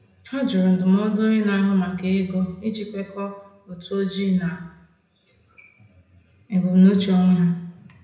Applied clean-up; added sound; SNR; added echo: none; none; none; reverberation time 0.8 s.